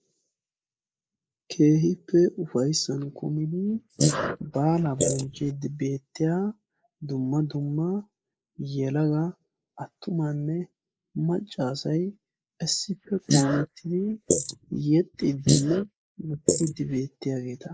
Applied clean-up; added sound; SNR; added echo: neural mask model Resemble Enhance denoiser.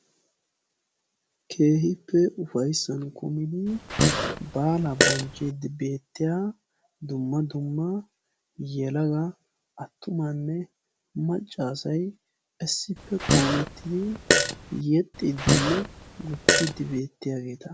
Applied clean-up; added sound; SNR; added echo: none; Fart; -3 dB; none.